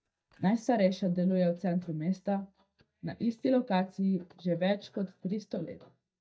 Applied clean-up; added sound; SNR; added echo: neural mask model DeepFilterNet 3.